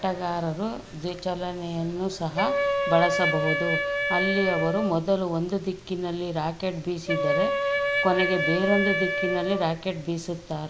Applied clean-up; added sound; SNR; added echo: none; Wind instrument, woodwind instrument; 0 dB; none.